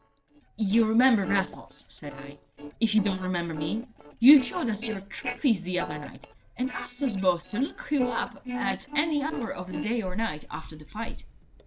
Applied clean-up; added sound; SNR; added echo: neural separator model SepFormer DNS4.